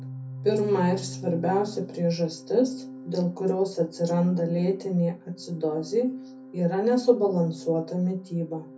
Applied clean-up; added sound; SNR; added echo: none; Organ; 15 dB; reverberation time 0.3 s.